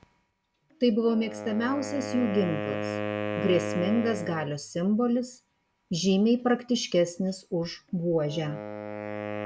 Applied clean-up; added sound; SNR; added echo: none; Wind instrument, woodwind instrument; 8 dB; none.